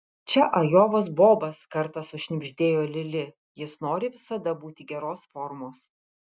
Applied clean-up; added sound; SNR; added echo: none; none; none; none.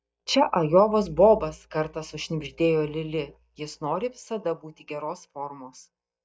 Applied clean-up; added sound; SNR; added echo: neural mask model DeepFilterNet 3.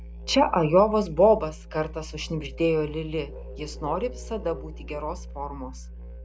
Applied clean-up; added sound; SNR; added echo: none; Musical instrument; 13 dB; none.